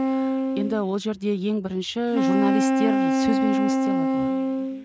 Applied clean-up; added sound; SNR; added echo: none; Wind instrument, woodwind instrument; -4 dB; none.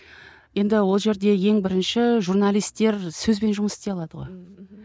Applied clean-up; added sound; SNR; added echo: none; none; none; none.